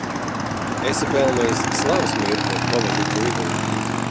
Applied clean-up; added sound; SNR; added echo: none; Motorcycle / Engine; -3 dB; none.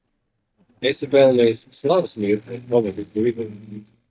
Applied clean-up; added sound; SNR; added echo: neural mask model DeepFilterNet 3.